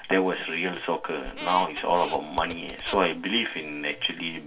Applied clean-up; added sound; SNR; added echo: none; Squeak; 11 dB; reverberation time 0.2 s.